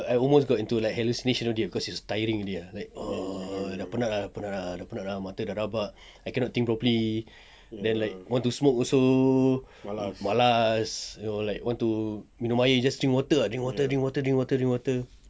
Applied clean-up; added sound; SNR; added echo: none; none; none; none.